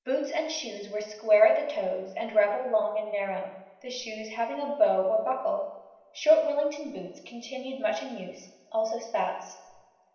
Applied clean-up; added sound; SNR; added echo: none; none; none; reverberation time 0.9 s.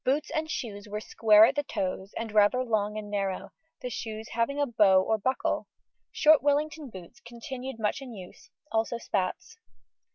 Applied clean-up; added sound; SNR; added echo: none; none; none; none.